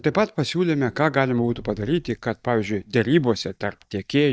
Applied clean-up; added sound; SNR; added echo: neural mask model DeepFilterNet 3.